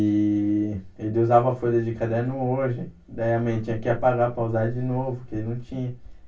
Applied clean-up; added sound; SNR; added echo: none; none; none; reverberation time 0.2 s.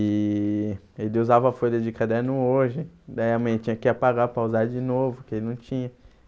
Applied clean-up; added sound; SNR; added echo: none; none; none; none.